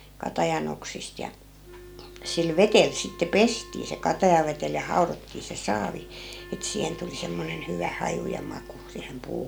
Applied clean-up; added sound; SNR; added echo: none; Wind instrument, woodwind instrument; 20 dB; none.